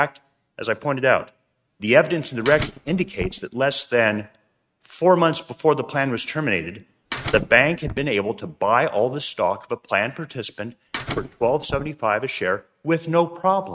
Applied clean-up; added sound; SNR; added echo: neural mask model RNNoise.